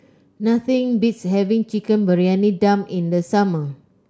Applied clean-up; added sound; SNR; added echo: none; none; none; none.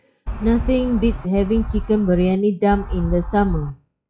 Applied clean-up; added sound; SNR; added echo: classical method log-MMSE.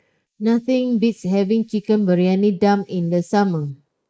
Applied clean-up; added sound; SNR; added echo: neural mask model Resemble Enhance denoiser.